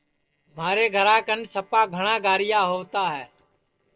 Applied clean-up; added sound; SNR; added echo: neural separator model SepFormer DNS4.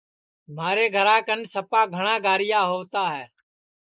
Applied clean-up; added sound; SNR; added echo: neural mask model Resemble Enhance denoiser.